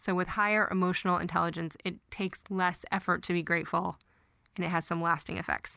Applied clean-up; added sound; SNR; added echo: none; none; none; none.